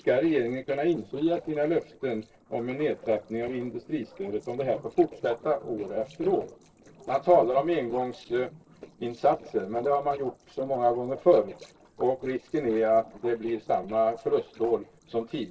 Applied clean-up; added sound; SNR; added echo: neural separator model SepFormer DNS4.